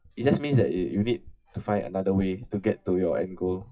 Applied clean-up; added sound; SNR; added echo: classical method WPE with log-MMSE.